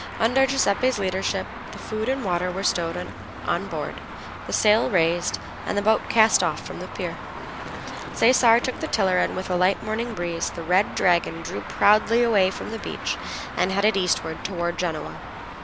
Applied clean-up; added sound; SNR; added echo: none; Traffic noise, roadway noise; 10 dB; none.